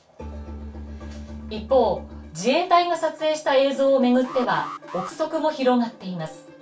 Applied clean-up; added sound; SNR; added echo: none; Alarm; 15 dB; reverberation time 0.2 s.